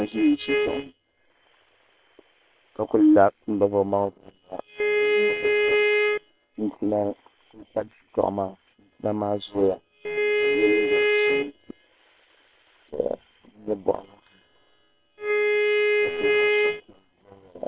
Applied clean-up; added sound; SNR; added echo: neural separator model SepFormer WHAM!.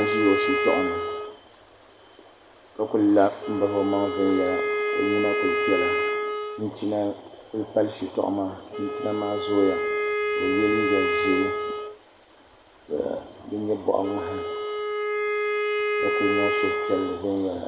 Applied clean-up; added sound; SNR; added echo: none; Wind instrument, woodwind instrument; 1 dB; none.